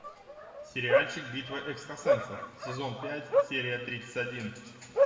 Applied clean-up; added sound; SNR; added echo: none; Bark; -4 dB; reverberation time 2.0 s.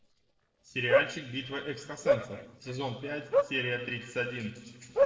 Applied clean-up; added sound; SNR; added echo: neural separator model SepFormer DNS4.